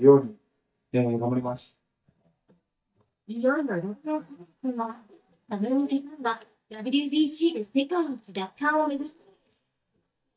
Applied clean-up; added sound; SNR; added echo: neural mask model DeepFilterNet 3.